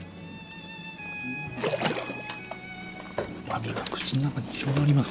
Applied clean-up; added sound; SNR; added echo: none; Splash, splatter; 1 dB; none.